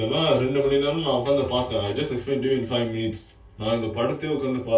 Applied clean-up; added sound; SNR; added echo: none; none; none; reverberation time 0.2 s.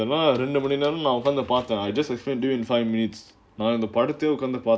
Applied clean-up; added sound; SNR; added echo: none; none; none; none.